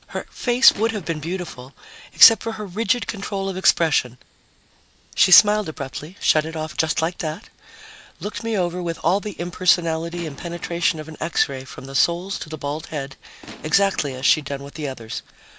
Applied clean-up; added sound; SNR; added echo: none; Gunshot, gunfire; 18 dB; none.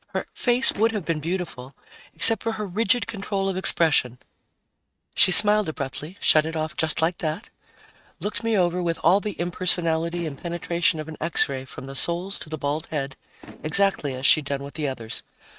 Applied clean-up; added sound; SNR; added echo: neural mask model RNNoise.